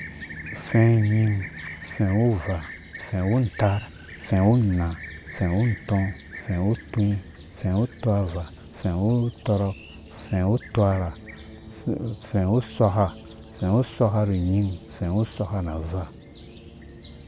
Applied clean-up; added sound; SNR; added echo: none; Fixed-wing aircraft, airplane; 16 dB; none.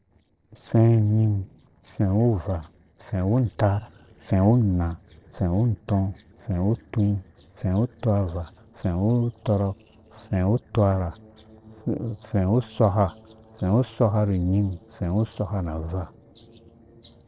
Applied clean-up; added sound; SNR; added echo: neural separator model SepFormer DNS4.